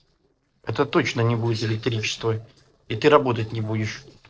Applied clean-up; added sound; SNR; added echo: neural separator model SepFormer DNS4.